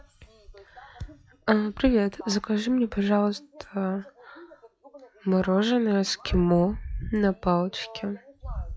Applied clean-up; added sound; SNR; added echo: classical method log-MMSE.